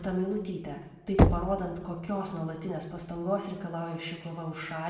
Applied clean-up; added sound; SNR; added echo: none; Knock; -3 dB; reverberation time 0.9 s.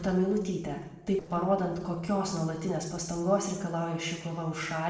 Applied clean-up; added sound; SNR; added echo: neural separator model SepFormer DNS4.